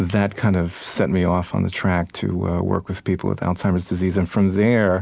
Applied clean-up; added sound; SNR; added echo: none; none; none; none.